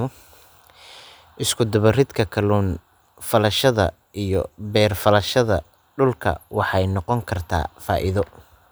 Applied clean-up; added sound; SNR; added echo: none; none; none; none.